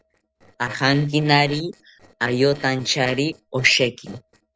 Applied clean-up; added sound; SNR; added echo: neural separator model SepFormer DNS4.